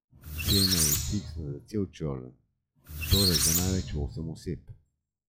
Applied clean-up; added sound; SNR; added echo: classical method log-MMSE.